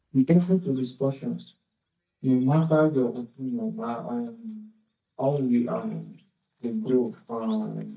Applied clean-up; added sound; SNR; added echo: neural mask model DeepFilterNet 3.